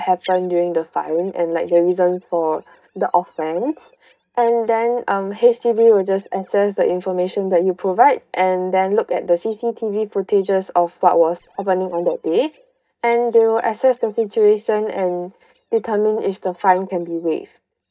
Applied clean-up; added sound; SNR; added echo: neural mask model DeepFilterNet 3.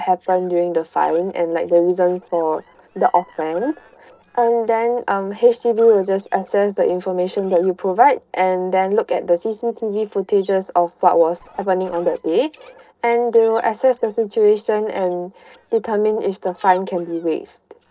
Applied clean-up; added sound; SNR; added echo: neural separator model SepFormer DNS4.